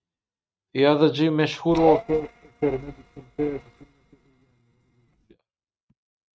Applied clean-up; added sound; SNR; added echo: neural mask model RNNoise.